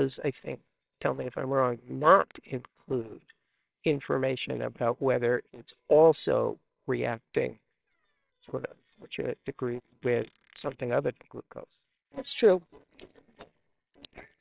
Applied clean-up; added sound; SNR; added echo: neural separator model SepFormer WHAMR!.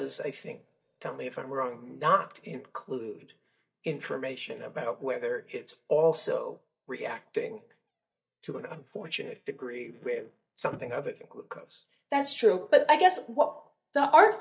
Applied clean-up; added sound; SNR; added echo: neural mask model DeepFilterNet 3.